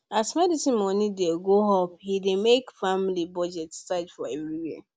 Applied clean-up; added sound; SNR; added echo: none; none; none; none.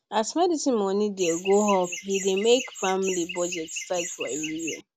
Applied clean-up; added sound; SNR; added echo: none; Chirp, tweet; 10 dB; none.